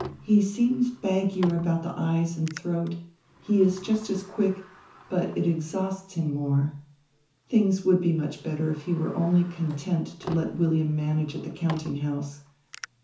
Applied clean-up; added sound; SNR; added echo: none; Sliding door; 19 dB; reverberation time 0.9 s.